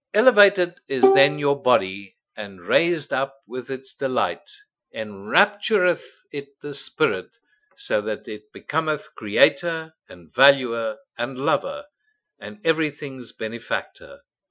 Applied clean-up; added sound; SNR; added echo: classical method Wiener filter.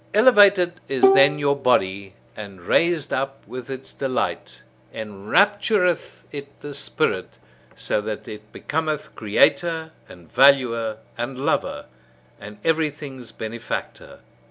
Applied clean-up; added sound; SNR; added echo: none; Bowed string instrument; 0 dB; none.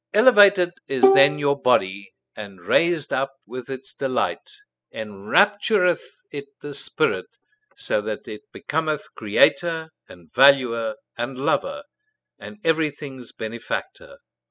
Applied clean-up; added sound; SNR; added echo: classical method spectral subtraction.